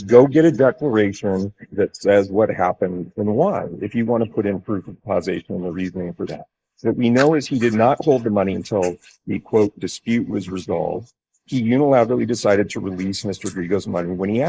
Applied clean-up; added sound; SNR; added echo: neural mask model Resemble Enhance denoiser.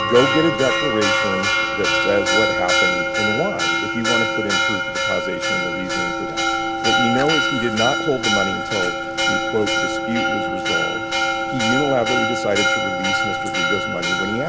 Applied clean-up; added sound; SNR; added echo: none; Church bell; -3 dB; none.